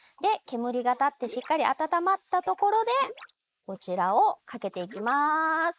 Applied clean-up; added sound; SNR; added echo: neural mask model Resemble Enhance denoiser.